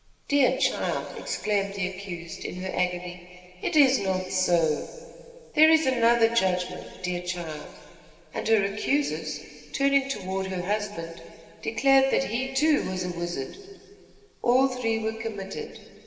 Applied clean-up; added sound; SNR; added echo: none; none; none; reverberation time 2.3 s.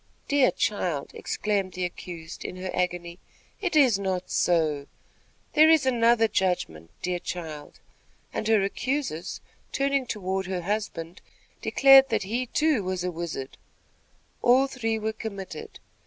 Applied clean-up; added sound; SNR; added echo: none; none; none; none.